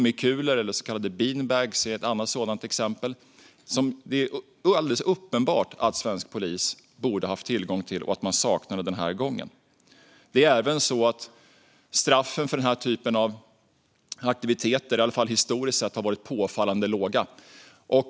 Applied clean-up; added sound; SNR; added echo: none; none; none; none.